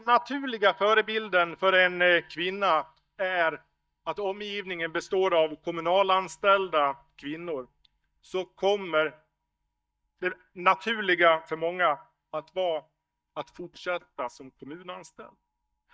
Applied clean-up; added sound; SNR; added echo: neural mask model DeepFilterNet 3.